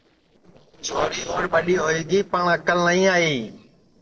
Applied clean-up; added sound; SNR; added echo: neural separator model SepFormer DNS4.